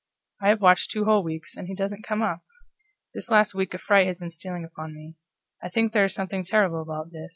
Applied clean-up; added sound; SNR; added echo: none; none; none; none.